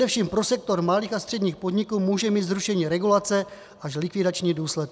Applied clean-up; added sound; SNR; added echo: none; none; none; none.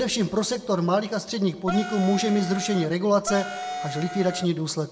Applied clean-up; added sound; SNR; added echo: none; Wind instrument, woodwind instrument; 8 dB; reverberation time 0.5 s.